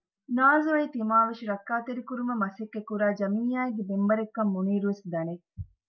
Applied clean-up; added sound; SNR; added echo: none; none; none; none.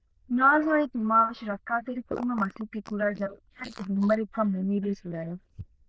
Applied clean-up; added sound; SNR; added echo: neural diffusion model UNIVERSE++.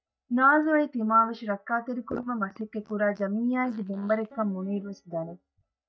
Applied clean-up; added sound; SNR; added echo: neural mask model DeepFilterNet 3.